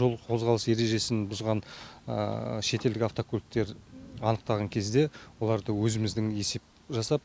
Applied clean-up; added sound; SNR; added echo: none; none; none; none.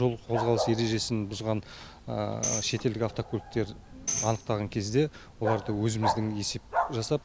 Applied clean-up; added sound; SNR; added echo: none; Bark + Tambourine; 6 dB; none.